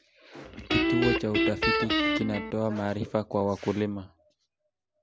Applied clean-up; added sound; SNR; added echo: none; Guitar; -4 dB; none.